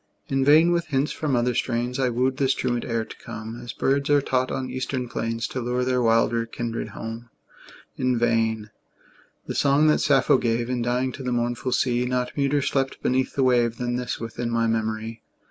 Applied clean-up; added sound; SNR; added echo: none; none; none; none.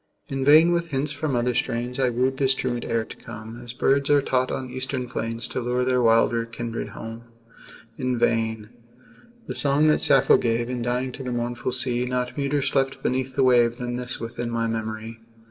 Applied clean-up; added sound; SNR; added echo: neural separator model SepFormer DNS4.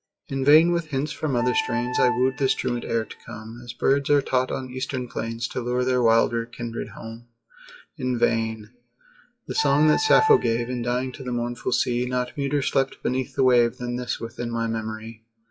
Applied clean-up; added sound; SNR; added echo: classical method WPE with log-MMSE.